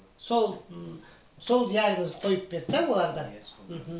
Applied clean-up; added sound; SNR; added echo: none; none; none; none.